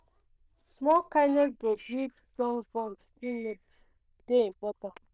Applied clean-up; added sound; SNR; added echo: neural diffusion model UNIVERSE++.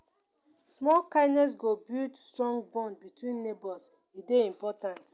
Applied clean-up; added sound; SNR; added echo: none; none; none; none.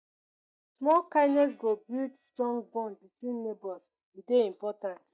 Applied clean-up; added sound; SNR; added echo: neural mask model DeepFilterNet 3.